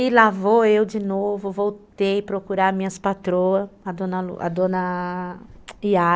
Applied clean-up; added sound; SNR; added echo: none; none; none; none.